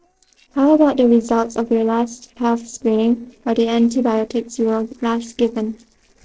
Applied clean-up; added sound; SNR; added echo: neural separator model SepFormer DNS4.